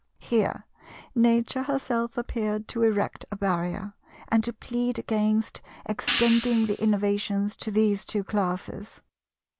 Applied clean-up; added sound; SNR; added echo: none; Hi-hat; 3 dB; none.